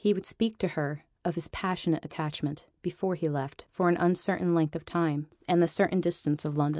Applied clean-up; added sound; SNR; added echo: none; none; none; none.